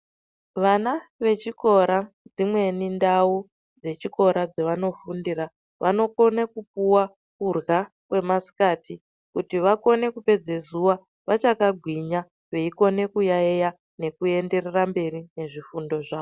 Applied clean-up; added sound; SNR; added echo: none; none; none; none.